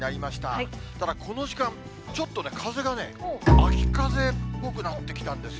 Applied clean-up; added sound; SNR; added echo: none; Bowed string instrument; -4 dB; none.